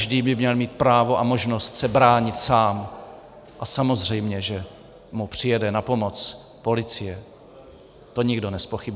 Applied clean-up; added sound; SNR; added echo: none; none; none; none.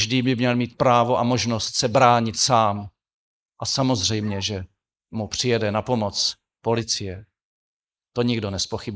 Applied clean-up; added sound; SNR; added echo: neural mask model Resemble Enhance denoiser.